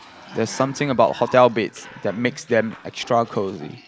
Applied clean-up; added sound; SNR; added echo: none; Cough; 19 dB; none.